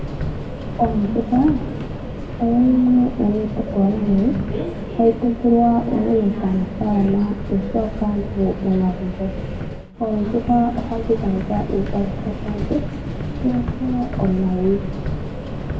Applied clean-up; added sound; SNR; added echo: none; Subway, metro, underground; 7 dB; reverberation time 1.6 s.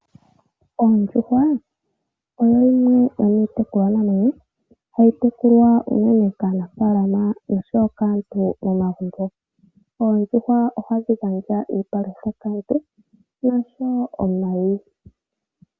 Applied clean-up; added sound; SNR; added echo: none; none; none; none.